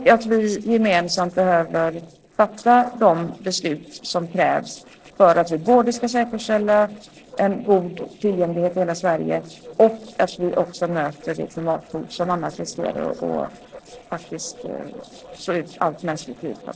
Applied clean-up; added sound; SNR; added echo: neural separator model SepFormer DNS4.